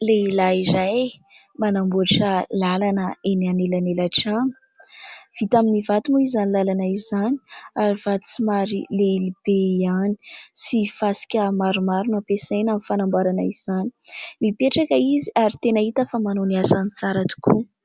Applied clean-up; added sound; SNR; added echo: none; none; none; none.